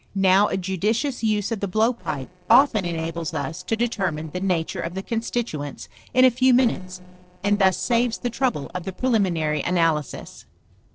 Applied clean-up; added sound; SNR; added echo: neural separator model SepFormer DNS4.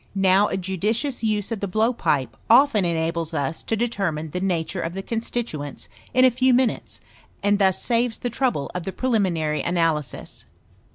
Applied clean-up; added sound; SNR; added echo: none; none; none; none.